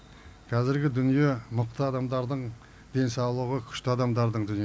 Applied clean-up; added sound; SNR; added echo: none; none; none; none.